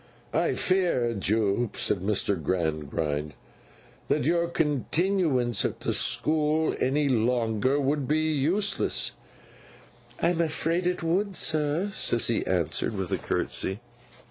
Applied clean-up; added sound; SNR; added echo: none; none; none; none.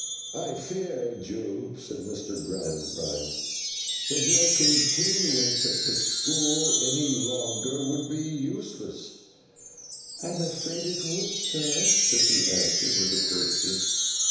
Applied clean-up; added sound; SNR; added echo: none; Wind chime; -4 dB; reverberation time 1.0 s.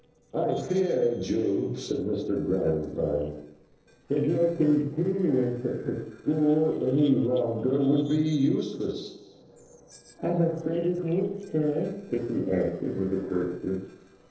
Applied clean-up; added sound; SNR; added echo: neural separator model SepFormer DNS4.